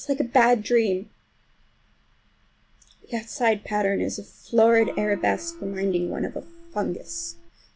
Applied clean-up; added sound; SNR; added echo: none; Gong; 14 dB; none.